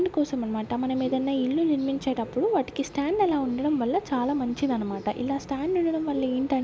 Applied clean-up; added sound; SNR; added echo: none; none; none; none.